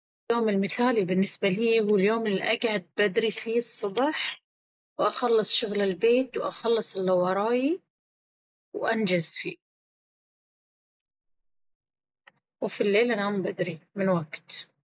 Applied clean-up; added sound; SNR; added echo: neural mask model Resemble Enhance denoiser.